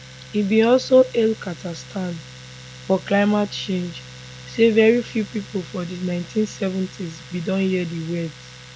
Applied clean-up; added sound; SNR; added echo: none; Domestic sounds, home sounds; 17 dB; none.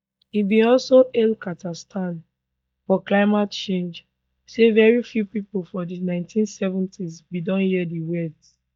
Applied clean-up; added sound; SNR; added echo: neural mask model DeepFilterNet 3.